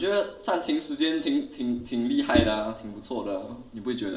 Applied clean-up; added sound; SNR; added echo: none; none; none; reverberation time 1.1 s.